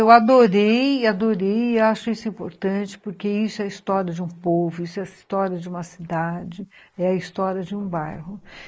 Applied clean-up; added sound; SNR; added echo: neural mask model Resemble Enhance denoiser.